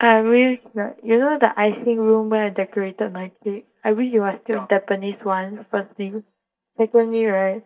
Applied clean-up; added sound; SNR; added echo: neural mask model DeepFilterNet 3.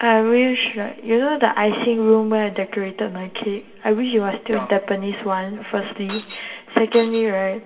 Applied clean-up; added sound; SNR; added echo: none; Shatter; 13 dB; reverberation time 1.5 s.